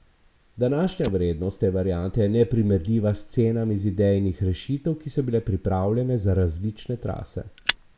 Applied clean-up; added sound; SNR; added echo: none; Fire; 14 dB; none.